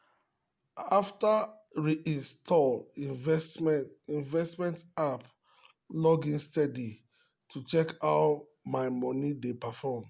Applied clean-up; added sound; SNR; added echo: none; none; none; none.